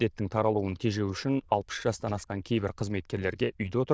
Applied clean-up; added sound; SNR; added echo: neural diffusion model UNIVERSE++.